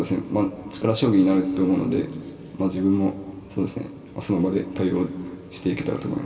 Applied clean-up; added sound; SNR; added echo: none; none; none; reverberation time 2.3 s.